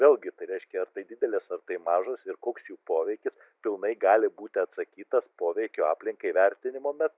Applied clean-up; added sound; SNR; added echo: none; none; none; none.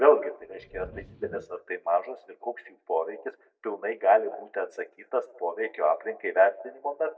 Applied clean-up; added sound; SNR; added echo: neural mask model DeepFilterNet 3.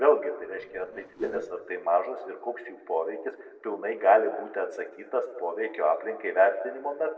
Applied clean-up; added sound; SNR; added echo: neural separator model SepFormer DNS4.